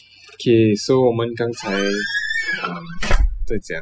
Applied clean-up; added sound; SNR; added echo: classical method spectral subtraction.